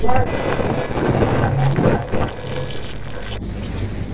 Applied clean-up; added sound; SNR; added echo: neural separator model SepFormer DNS4.